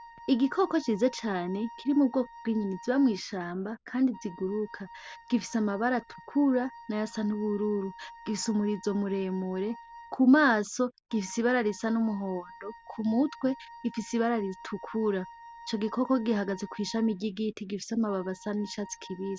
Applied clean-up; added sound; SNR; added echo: none; Wind instrument, woodwind instrument; 20 dB; none.